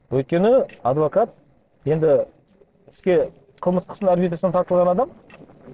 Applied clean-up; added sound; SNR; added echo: neural separator model SepFormer DNS4.